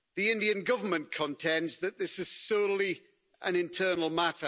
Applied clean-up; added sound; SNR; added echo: none; none; none; none.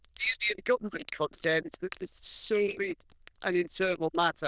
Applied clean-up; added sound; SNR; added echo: neural diffusion model UNIVERSE++.